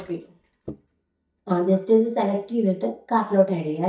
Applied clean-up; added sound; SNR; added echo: neural mask model DeepFilterNet 3.